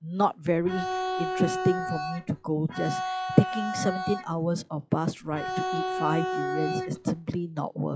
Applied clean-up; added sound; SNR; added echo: classical method log-MMSE.